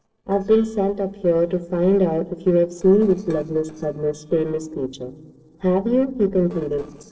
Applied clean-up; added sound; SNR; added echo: neural separator model SepFormer DNS4.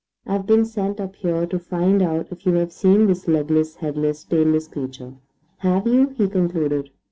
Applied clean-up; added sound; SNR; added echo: none; none; none; none.